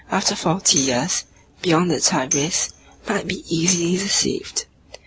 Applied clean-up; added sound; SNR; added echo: none; Tambourine; 9 dB; none.